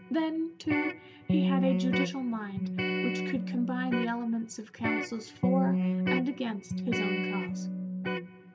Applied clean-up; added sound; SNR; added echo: none; Electric guitar; -2 dB; none.